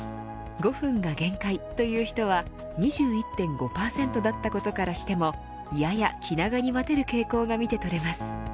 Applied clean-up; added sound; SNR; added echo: none; Piano; 17 dB; none.